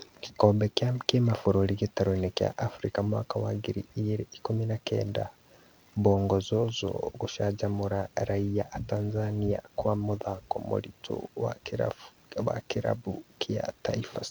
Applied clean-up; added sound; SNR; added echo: none; none; none; none.